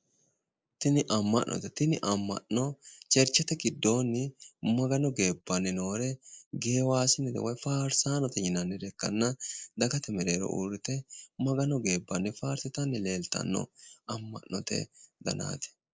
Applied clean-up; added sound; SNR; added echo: neural mask model Resemble Enhance denoiser.